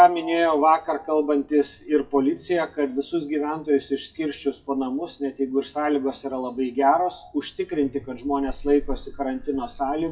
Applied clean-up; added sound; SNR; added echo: classical method WPE with log-MMSE.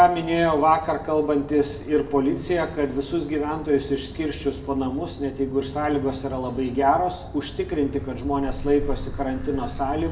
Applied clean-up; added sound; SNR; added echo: none; Motor vehicle (road); 11 dB; reverberation time 0.7 s.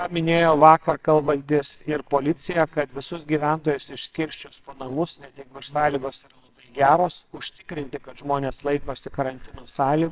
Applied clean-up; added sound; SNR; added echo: neural separator model SepFormer WHAMR!.